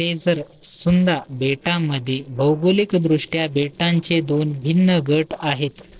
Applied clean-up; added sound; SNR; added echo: neural separator model SepFormer DNS4.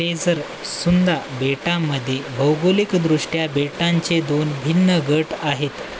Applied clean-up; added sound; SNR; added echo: none; none; none; none.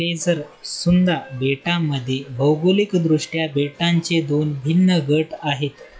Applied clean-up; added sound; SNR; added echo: classical method log-MMSE.